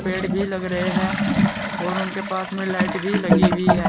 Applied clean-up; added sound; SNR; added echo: none; Toilet flush / Gurgling; -4 dB; none.